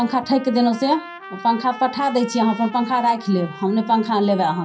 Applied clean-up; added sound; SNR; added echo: none; Trumpet; 17 dB; reverberation time 0.3 s.